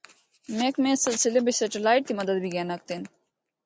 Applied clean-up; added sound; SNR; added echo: none; none; none; none.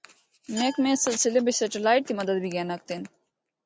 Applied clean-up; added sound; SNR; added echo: none; Glass; 19 dB; none.